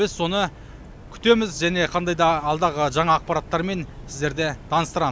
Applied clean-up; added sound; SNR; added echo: none; none; none; none.